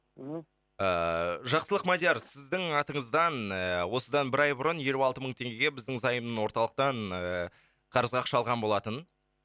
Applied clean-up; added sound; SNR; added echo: none; none; none; none.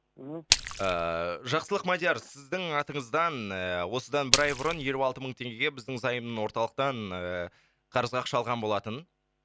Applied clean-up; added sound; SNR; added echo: none; Splash, splatter; 0 dB; none.